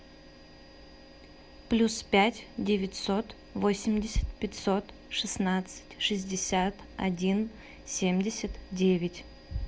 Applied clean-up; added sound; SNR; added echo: none; none; none; none.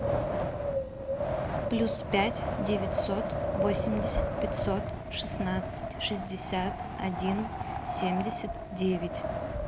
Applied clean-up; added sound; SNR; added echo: none; Wind; -1 dB; none.